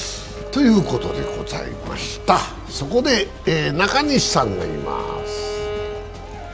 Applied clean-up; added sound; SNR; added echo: none; Bowed string instrument; 11 dB; none.